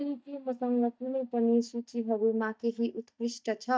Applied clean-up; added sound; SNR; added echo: neural mask model DeepFilterNet 3.